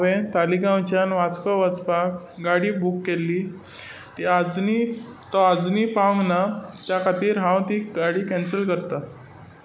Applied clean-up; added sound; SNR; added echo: none; none; none; none.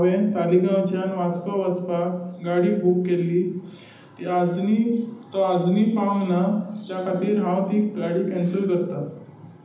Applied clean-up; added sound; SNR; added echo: none; none; none; reverberation time 0.8 s.